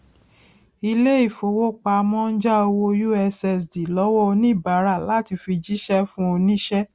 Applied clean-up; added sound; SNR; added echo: none; none; none; none.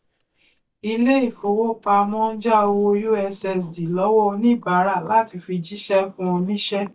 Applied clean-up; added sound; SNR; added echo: neural mask model DeepFilterNet 3.